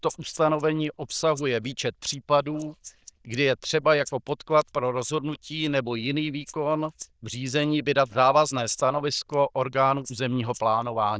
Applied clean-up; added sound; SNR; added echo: neural diffusion model UNIVERSE++.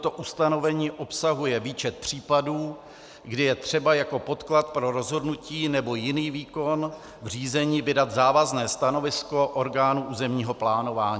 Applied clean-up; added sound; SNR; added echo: none; none; none; none.